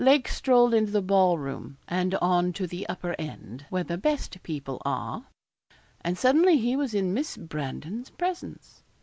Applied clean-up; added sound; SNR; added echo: none; none; none; none.